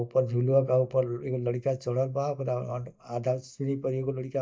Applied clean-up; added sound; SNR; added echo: neural mask model DeepFilterNet 3.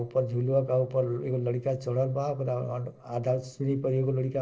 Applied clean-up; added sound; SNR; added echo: neural separator model SepFormer DNS4.